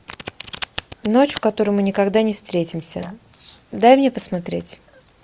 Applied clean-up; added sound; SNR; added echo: none; Domestic sounds, home sounds; 15 dB; none.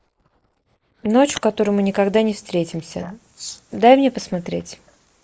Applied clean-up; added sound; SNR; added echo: neural mask model Resemble Enhance denoiser.